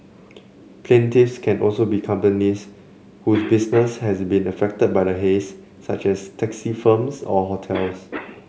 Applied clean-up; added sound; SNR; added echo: none; Cough; 19 dB; none.